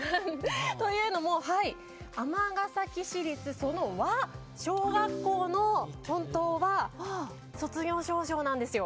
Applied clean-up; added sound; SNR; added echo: none; none; none; none.